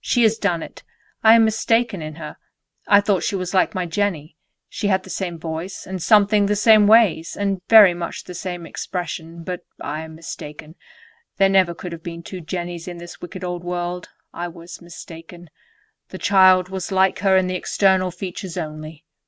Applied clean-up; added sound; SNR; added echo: none; none; none; none.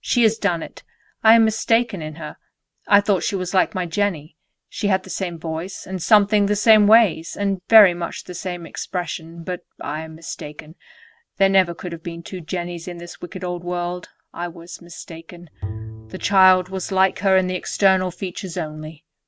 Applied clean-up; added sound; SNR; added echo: none; Bowed string instrument; 14 dB; none.